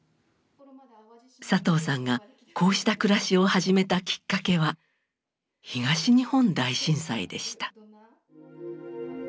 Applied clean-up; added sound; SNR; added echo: none; none; none; none.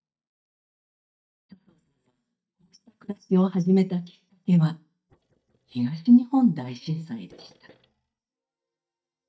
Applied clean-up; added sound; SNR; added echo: neural mask model DeepFilterNet 3.